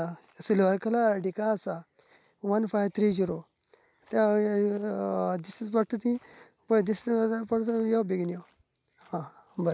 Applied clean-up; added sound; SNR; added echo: none; none; none; none.